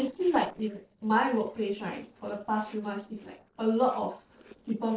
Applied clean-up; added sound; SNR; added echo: neural separator model SepFormer DNS4.